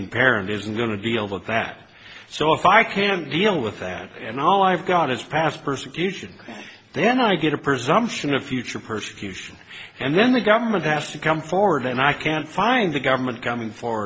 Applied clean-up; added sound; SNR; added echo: none; none; none; none.